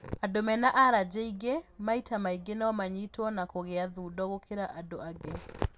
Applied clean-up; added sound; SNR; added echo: none; none; none; none.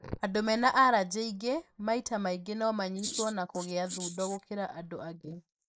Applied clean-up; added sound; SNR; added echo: neural mask model Resemble Enhance denoiser.